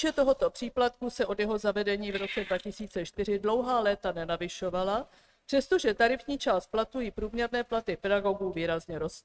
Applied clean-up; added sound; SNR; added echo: neural mask model RNNoise.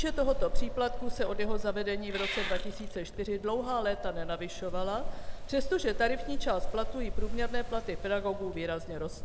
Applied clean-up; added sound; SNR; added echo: none; Meow / Purr; -2 dB; none.